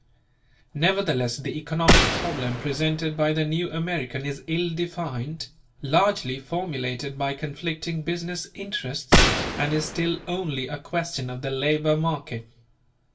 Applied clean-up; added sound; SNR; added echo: none; Gunshot, gunfire; -2 dB; reverberation time 0.2 s.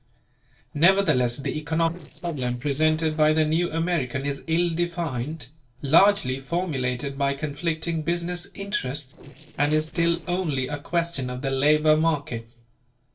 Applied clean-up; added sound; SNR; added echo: neural separator model SepFormer DNS4.